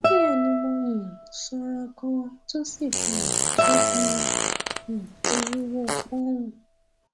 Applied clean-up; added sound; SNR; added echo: none; Fart + Guitar; -2 dB; none.